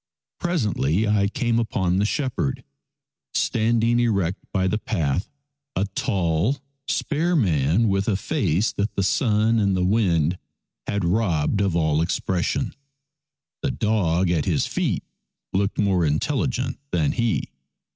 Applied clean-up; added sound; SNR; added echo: none; none; none; none.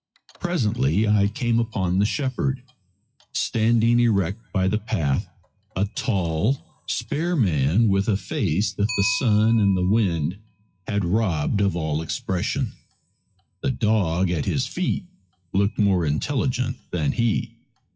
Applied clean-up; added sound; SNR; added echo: classical method WPE with log-MMSE.